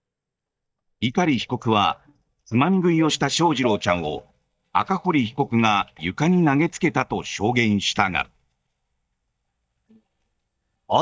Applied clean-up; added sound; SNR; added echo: neural mask model DeepFilterNet 3.